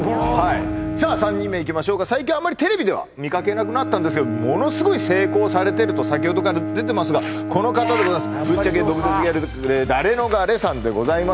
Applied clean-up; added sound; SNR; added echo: none; Bowed string instrument; 6 dB; none.